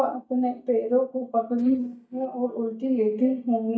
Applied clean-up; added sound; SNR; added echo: neural mask model DeepFilterNet 3.